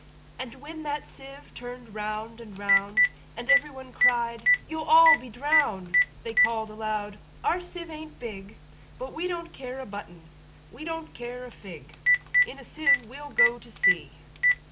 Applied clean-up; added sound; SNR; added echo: none; Telephone; -3 dB; none.